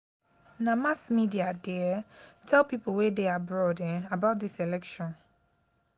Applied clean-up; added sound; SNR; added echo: none; none; none; none.